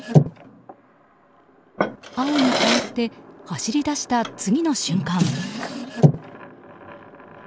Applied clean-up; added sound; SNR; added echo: none; Drawer open or close; -1 dB; none.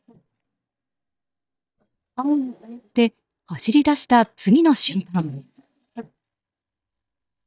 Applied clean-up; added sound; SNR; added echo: neural mask model DeepFilterNet 3.